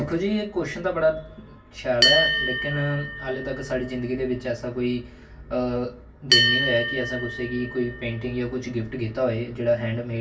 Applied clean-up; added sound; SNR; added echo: none; Bell; 2 dB; reverberation time 0.2 s.